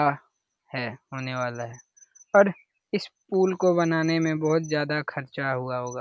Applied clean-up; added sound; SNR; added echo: none; none; none; none.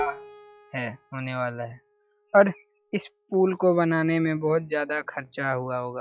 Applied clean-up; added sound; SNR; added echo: classical method log-MMSE.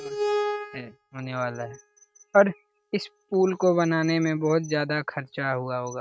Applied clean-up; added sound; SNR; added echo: neural mask model RNNoise.